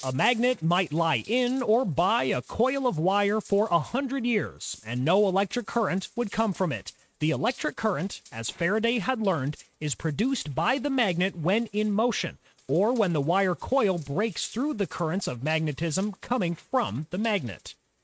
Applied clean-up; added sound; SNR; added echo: neural mask model RNNoise.